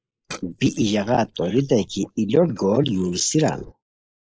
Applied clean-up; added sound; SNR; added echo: neural mask model Resemble Enhance denoiser.